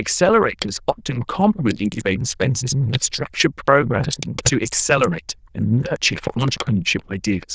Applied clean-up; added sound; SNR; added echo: neural diffusion model UNIVERSE++.